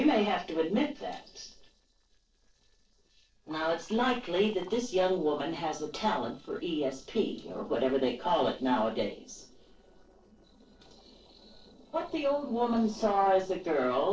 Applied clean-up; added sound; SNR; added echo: neural separator model SepFormer DNS4.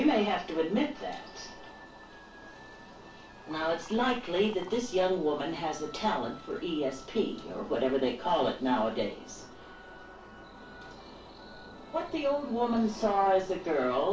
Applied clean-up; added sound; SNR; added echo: none; Liquid; 19 dB; reverberation time 0.3 s.